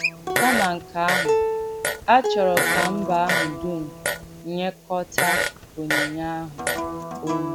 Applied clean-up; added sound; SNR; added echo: none; Acoustic guitar + Fart; -1 dB; none.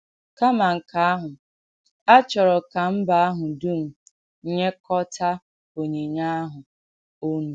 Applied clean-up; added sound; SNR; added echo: none; none; none; none.